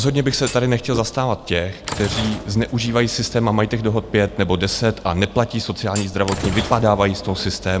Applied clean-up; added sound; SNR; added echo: none; Sliding door / Train + Thump, thud; 12 dB; none.